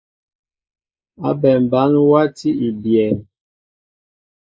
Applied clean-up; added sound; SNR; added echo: neural mask model Resemble Enhance denoiser.